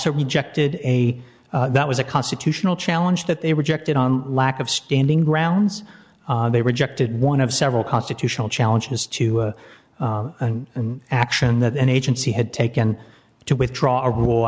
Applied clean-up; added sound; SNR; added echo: none; none; none; none.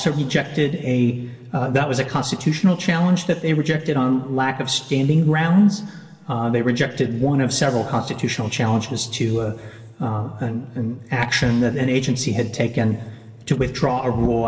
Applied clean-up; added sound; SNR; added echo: none; none; none; reverberation time 2.2 s.